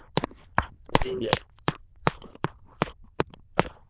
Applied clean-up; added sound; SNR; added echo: neural diffusion model UNIVERSE++.